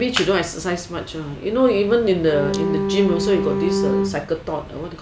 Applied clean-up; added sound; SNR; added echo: none; Bowed string instrument; 1 dB; none.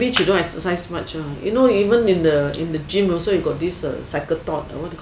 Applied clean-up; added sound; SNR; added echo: none; none; none; none.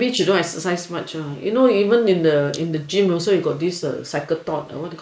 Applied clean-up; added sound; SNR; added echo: neural mask model Resemble Enhance denoiser.